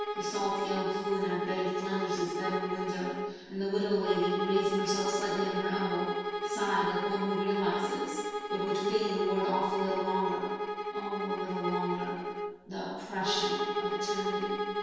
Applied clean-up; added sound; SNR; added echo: none; Bowed string instrument; 1 dB; reverberation time 1.2 s.